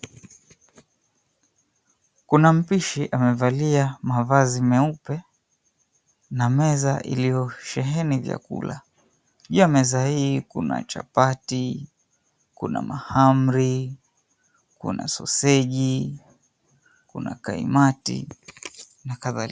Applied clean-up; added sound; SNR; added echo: none; none; none; none.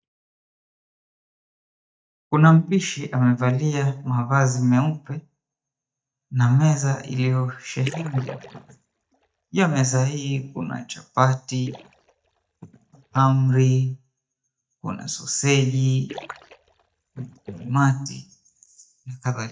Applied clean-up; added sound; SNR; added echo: neural mask model DeepFilterNet 3.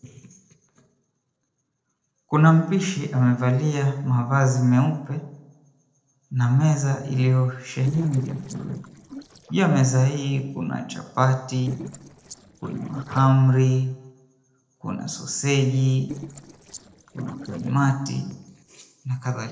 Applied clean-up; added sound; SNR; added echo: neural separator model SepFormer DNS4.